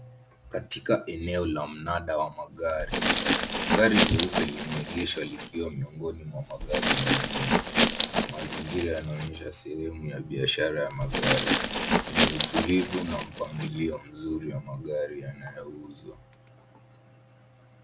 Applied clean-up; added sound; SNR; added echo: none; Glass; -4 dB; none.